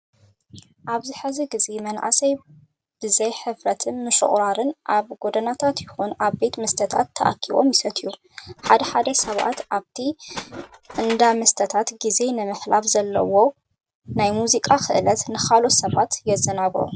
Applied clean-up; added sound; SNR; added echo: none; Tools; 14 dB; none.